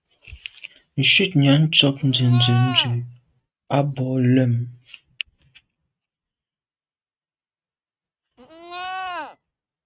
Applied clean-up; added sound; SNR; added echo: neural mask model RNNoise.